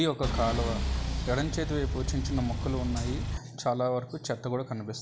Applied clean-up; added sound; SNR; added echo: none; Engine; 0 dB; none.